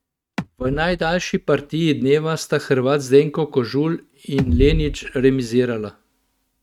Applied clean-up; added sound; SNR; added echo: neural mask model RNNoise.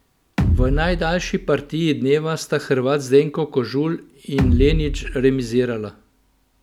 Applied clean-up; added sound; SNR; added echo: none; Bass drum; 1 dB; none.